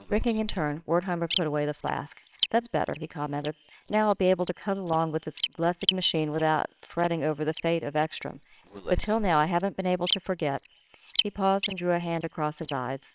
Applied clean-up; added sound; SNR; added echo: neural separator model SepFormer WHAMR!.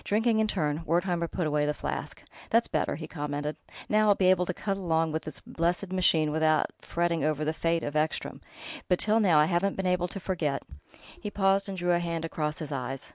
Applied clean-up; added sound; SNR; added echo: none; none; none; none.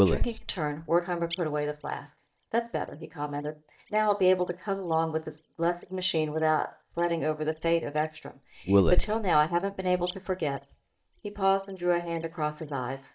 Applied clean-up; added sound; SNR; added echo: neural mask model DeepFilterNet 3.